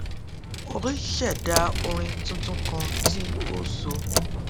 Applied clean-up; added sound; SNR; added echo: none; Car + Vehicle; -4 dB; none.